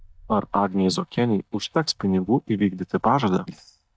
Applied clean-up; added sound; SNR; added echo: neural mask model DeepFilterNet 3.